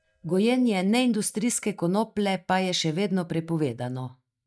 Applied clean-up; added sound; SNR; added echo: neural mask model DeepFilterNet 3.